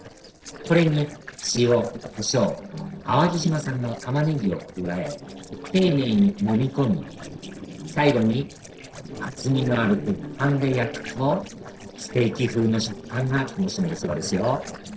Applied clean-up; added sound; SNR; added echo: neural separator model SepFormer DNS4.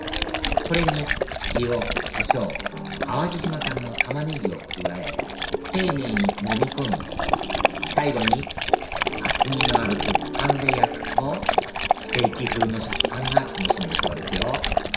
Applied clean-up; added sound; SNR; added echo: none; Dog; -3 dB; reverberation time 0.7 s.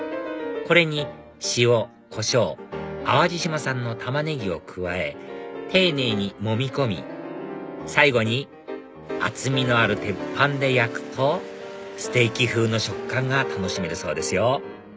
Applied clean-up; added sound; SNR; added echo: none; none; none; none.